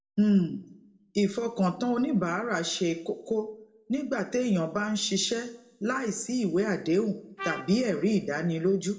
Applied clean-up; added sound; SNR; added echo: neural separator model SepFormer DNS4.